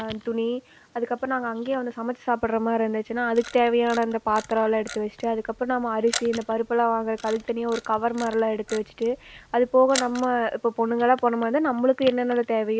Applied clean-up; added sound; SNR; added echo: none; Camera; 15 dB; none.